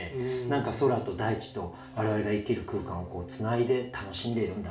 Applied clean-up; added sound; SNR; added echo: none; Electric guitar / Strum; 16 dB; reverberation time 0.5 s.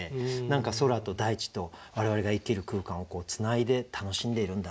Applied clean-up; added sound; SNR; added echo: none; none; none; none.